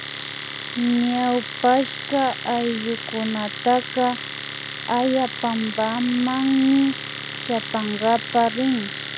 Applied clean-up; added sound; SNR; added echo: none; Domestic sounds, home sounds; 9 dB; none.